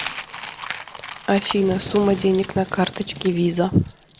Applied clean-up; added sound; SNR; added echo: none; Fire + Coin (dropping); 12 dB; none.